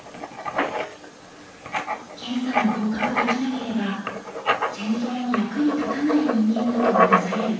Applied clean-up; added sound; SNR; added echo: none; Writing; 1 dB; reverberation time 1.1 s.